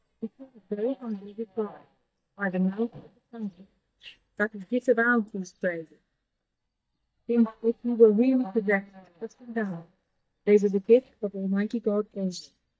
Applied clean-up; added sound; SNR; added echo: neural mask model DeepFilterNet 3.